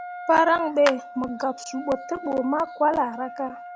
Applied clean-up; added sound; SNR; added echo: none; Clapping + Wind instrument, woodwind instrument; 12 dB; none.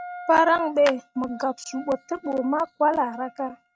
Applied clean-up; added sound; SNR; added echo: neural mask model RNNoise.